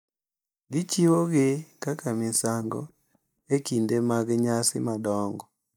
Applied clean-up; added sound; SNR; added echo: neural mask model DeepFilterNet 3.